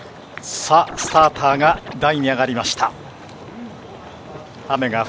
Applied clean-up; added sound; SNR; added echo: none; Scratching (performance technique); 11 dB; none.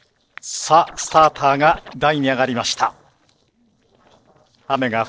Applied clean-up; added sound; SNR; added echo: neural separator model SepFormer DNS4.